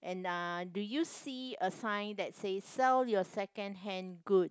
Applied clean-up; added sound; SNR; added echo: none; none; none; none.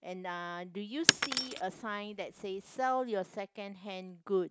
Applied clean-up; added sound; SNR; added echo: none; Shatter; -3 dB; none.